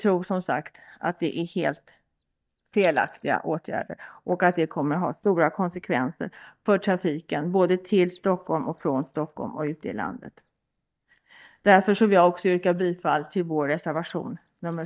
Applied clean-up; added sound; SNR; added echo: neural mask model DeepFilterNet 3.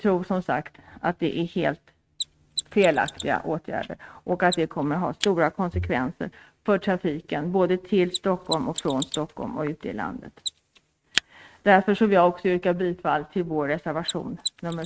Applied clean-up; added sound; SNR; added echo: neural mask model RNNoise.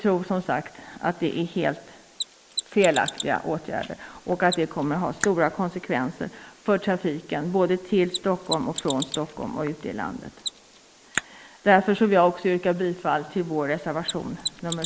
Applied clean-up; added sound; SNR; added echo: neural mask model Resemble Enhance denoiser.